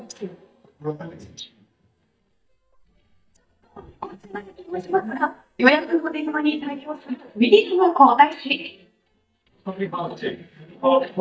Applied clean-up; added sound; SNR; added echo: neural mask model DeepFilterNet 3.